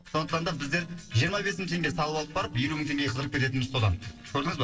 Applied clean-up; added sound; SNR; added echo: neural separator model SepFormer DNS4.